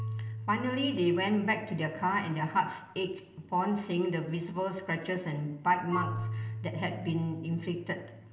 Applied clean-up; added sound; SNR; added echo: none; Marimba, xylophone / Wood; 10 dB; reverberation time 0.9 s.